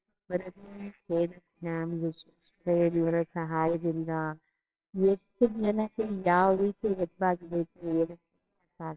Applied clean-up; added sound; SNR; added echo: neural separator model SepFormer WHAMR!.